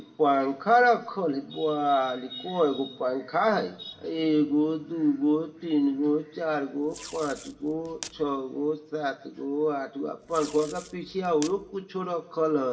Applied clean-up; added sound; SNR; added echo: none; Packing tape, duct tape; 18 dB; reverberation time 1.0 s.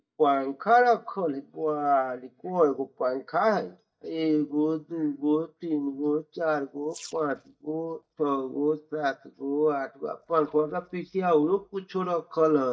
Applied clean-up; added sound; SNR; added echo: neural mask model DeepFilterNet 3.